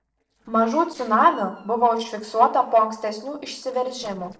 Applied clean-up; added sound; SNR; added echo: neural separator model SepFormer DNS4.